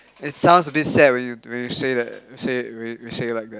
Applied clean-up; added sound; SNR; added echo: none; none; none; none.